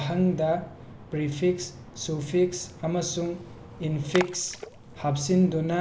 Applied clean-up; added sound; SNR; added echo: none; Splash, splatter; 15 dB; none.